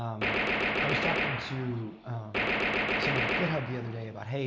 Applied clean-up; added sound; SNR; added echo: none; Gunshot, gunfire; -4 dB; none.